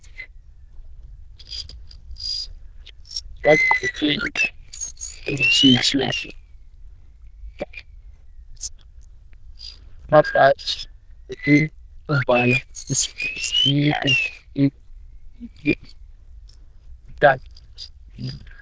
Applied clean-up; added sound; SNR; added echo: neural diffusion model UNIVERSE++.